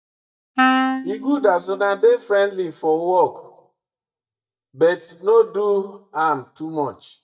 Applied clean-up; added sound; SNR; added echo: neural mask model DeepFilterNet 3.